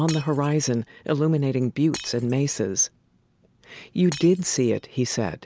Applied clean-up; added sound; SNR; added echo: none; Shatter; 17 dB; none.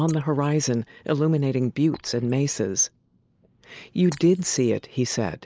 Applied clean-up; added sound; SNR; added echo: neural mask model Resemble Enhance denoiser.